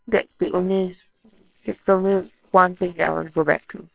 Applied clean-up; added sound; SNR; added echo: neural separator model SepFormer WHAMR!.